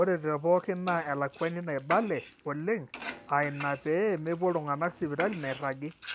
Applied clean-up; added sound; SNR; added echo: none; Frying (food); 13 dB; none.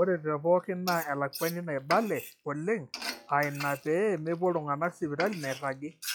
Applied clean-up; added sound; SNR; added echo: classical method log-MMSE.